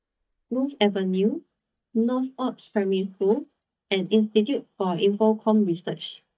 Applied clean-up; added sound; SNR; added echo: neural mask model DeepFilterNet 3.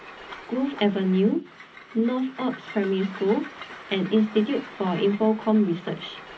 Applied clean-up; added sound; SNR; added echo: none; Train; 17 dB; reverberation time 0.4 s.